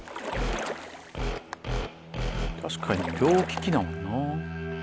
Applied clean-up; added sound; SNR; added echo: none; Splash, splatter; 8 dB; none.